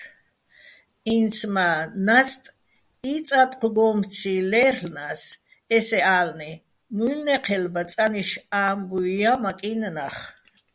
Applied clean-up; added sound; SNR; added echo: none; none; none; none.